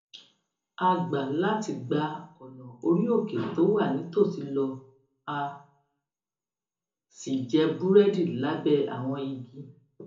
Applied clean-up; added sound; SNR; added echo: none; none; none; reverberation time 0.5 s.